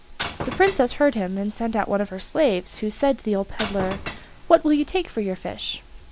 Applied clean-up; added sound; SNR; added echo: none; Shatter / Crushing; 11 dB; none.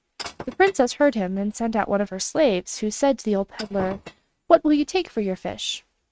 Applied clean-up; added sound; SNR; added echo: neural mask model RNNoise.